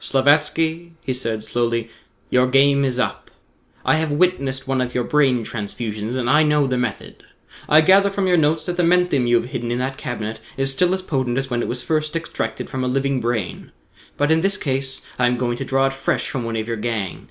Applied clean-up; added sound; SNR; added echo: none; none; none; none.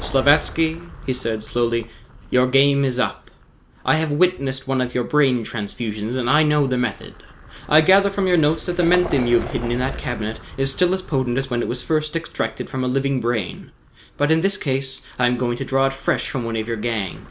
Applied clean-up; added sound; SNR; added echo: none; Vehicle; 16 dB; none.